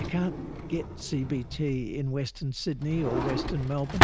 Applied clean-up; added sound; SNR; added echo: none; Drawer open or close; 0 dB; none.